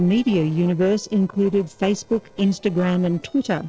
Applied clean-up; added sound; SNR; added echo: neural separator model SepFormer DNS4.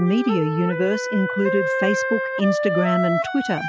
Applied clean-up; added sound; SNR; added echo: classical method spectral subtraction.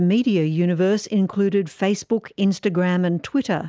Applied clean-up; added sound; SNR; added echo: none; none; none; none.